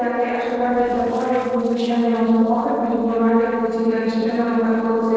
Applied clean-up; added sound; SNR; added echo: neural separator model SepFormer DNS4.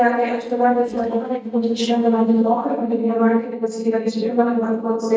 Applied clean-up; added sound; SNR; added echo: neural mask model DeepFilterNet 3.